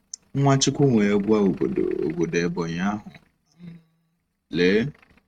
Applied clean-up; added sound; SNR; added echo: neural mask model RNNoise.